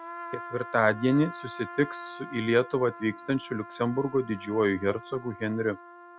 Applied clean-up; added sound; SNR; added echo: none; Trumpet; 14 dB; none.